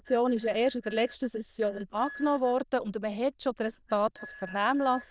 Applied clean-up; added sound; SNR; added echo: neural diffusion model UNIVERSE++.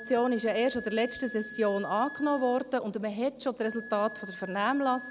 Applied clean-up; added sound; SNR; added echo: none; Wind instrument, woodwind instrument; 15 dB; none.